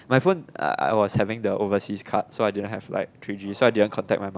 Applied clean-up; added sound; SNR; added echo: none; none; none; none.